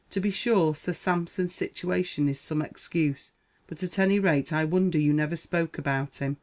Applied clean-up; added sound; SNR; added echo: none; none; none; none.